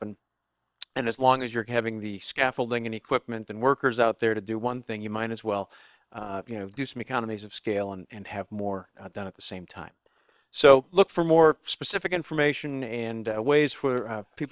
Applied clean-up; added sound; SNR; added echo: neural separator model SepFormer WHAM!.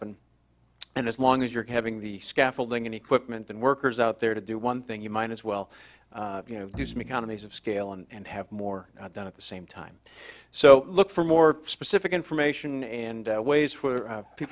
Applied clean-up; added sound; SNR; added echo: none; Bowed string instrument; 17 dB; none.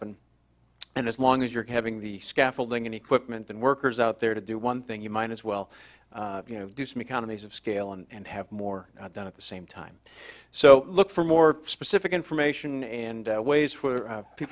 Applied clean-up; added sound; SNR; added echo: none; none; none; none.